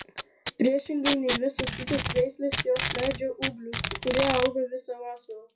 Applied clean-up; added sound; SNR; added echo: classical method WPE with log-MMSE.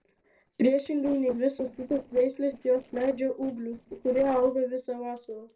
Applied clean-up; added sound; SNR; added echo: neural separator model SepFormer DNS4.